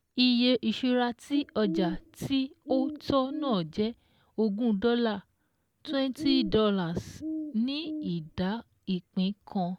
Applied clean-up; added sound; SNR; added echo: none; Bird; 11 dB; none.